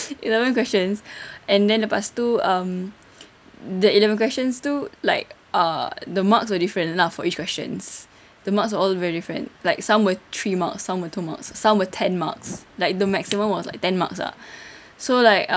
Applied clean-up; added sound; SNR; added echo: none; none; none; none.